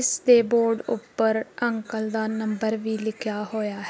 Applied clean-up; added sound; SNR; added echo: none; none; none; none.